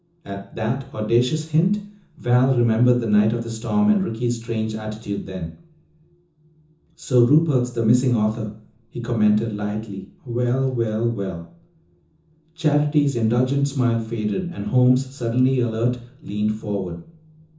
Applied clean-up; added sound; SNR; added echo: none; none; none; reverberation time 0.6 s.